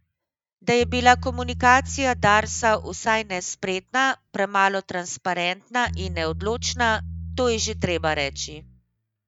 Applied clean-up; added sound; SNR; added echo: neural mask model RNNoise.